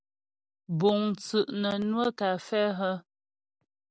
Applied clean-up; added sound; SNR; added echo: none; none; none; none.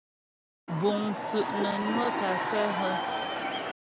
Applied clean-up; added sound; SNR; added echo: none; Crowd / Cheering; -1 dB; none.